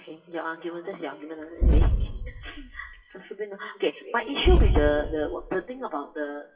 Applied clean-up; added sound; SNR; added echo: classical method WPE with log-MMSE.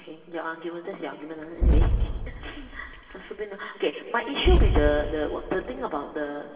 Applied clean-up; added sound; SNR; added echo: none; Boom; -5 dB; reverberation time 2.6 s.